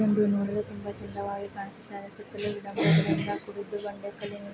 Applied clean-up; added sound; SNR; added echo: none; none; none; none.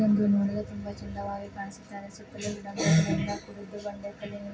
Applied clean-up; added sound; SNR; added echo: none; none; none; reverberation time 0.4 s.